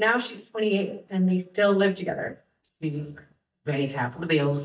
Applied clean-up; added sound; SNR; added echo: neural mask model DeepFilterNet 3.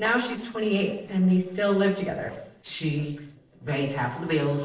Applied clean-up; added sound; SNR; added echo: neural separator model SepFormer DNS4.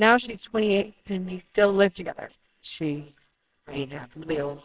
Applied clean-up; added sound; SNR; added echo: neural separator model SepFormer WHAMR!.